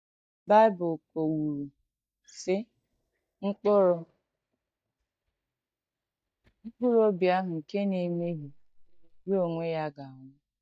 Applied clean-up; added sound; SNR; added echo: neural mask model DeepFilterNet 3.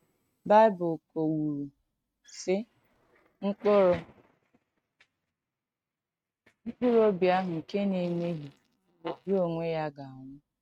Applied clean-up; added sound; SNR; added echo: neural mask model RNNoise.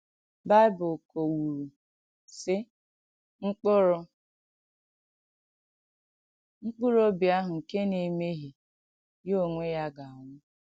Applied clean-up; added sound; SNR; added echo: none; none; none; none.